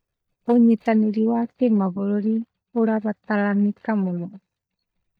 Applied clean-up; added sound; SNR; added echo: neural mask model DeepFilterNet 3.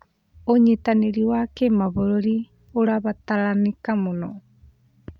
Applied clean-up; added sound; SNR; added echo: none; none; none; none.